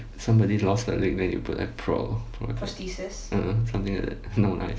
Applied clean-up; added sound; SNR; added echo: none; none; none; none.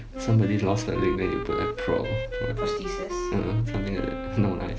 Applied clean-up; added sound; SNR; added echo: none; Wind instrument, woodwind instrument; 5 dB; none.